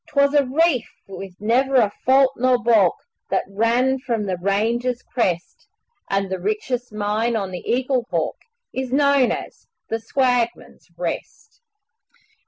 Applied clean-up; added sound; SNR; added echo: none; none; none; none.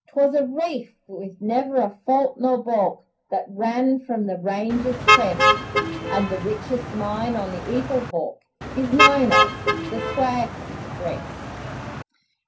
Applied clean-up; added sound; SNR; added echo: none; Motor vehicle (road); -2 dB; reverberation time 0.3 s.